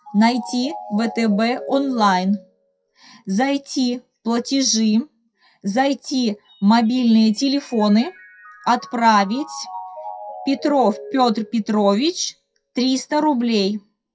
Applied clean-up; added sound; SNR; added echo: classical method WPE with log-MMSE.